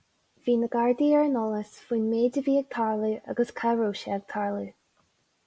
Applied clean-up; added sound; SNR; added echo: none; none; none; none.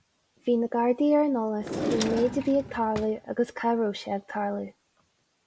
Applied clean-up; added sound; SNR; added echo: none; Drawer open or close; 7 dB; none.